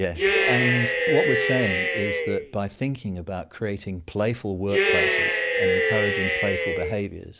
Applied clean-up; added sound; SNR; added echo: none; Cheering; -4 dB; none.